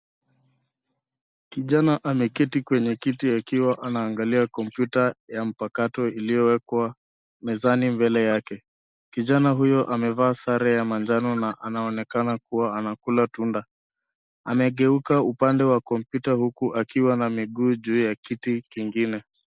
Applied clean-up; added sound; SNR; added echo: none; none; none; none.